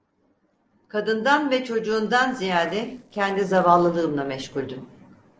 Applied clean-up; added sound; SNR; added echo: neural separator model SepFormer DNS4.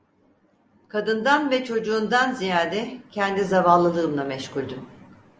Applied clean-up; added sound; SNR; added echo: none; none; none; none.